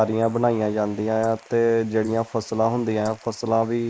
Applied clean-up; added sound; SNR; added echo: neural mask model Resemble Enhance denoiser.